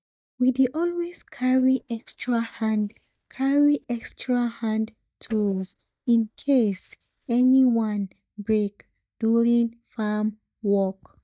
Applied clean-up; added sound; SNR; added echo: neural mask model DeepFilterNet 3.